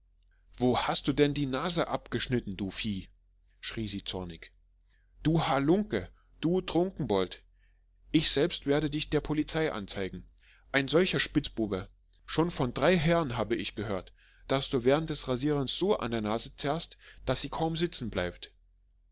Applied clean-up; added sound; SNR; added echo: none; none; none; none.